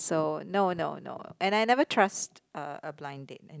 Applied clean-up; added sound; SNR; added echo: none; none; none; none.